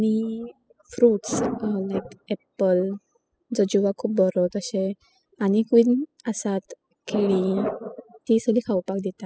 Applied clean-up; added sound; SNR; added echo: classical method spectral subtraction.